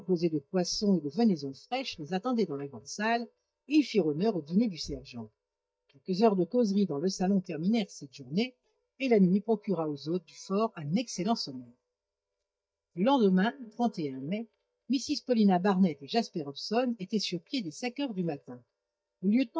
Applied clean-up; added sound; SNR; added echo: neural mask model DeepFilterNet 3.